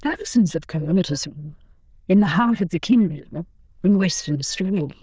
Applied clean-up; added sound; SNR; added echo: neural diffusion model UNIVERSE++.